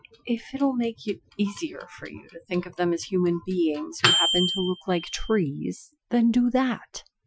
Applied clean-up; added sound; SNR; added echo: classical method Wiener filter.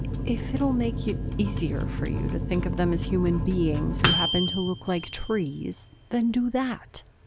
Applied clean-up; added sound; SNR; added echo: none; Microwave oven; 2 dB; none.